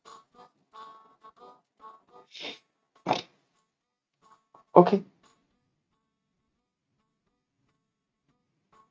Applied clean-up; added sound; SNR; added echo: neural mask model RNNoise.